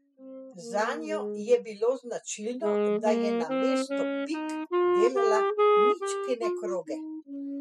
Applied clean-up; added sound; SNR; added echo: classical method spectral subtraction.